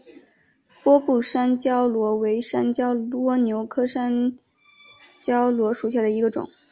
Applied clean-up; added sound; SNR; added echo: none; none; none; none.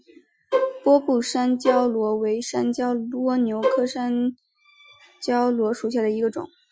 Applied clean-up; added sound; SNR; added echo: classical method Wiener filter.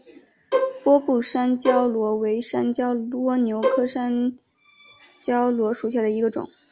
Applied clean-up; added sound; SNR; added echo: none; Bowed string instrument; 2 dB; none.